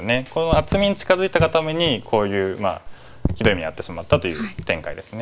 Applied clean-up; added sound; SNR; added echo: none; Raindrop / Drip; 7 dB; none.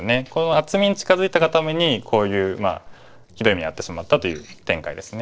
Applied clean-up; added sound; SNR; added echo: neural separator model SepFormer DNS4.